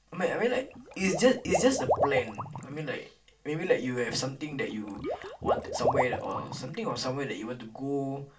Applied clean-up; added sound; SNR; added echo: none; Water / Liquid; 4 dB; reverberation time 0.2 s.